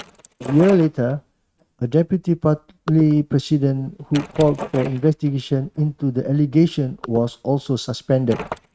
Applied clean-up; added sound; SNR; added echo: neural mask model RNNoise.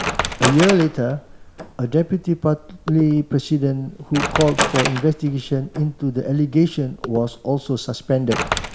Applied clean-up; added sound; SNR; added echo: none; Wood; 7 dB; none.